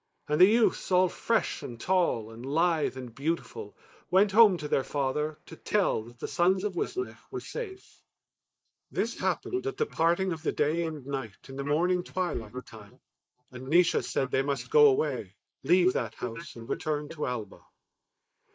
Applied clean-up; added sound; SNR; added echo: neural mask model Resemble Enhance denoiser.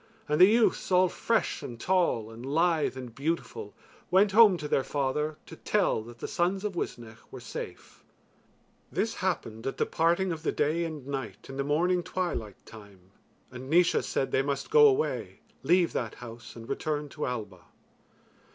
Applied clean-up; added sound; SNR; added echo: none; none; none; none.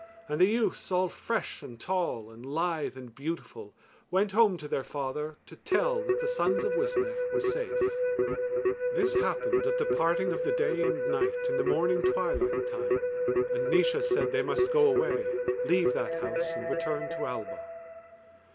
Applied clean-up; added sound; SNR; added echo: none; Keyboard (musical); -1 dB; none.